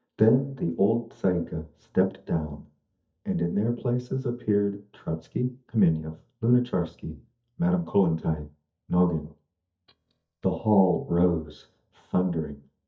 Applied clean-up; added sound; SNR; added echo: neural mask model DeepFilterNet 3.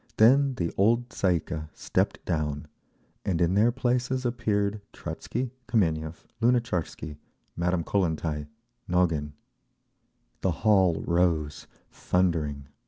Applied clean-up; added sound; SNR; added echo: none; none; none; none.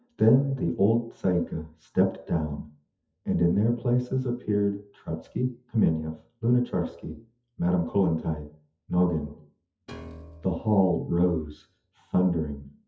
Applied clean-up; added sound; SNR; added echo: classical method WPE with log-MMSE.